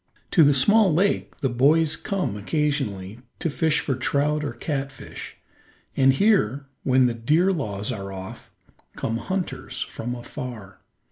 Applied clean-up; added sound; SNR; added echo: none; none; none; none.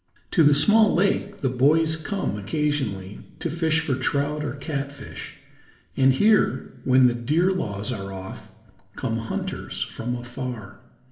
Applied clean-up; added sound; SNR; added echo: none; none; none; reverberation time 1.2 s.